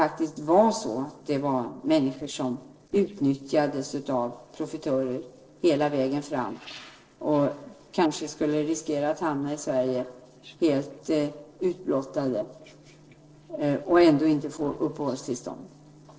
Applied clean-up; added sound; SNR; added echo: neural separator model SepFormer DNS4.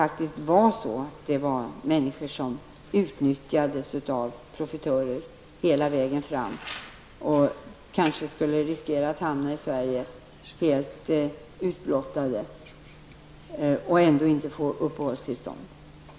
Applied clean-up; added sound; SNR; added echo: none; none; none; none.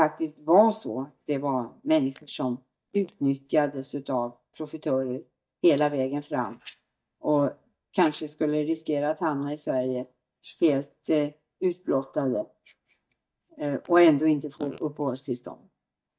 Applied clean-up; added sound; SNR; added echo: neural mask model DeepFilterNet 3.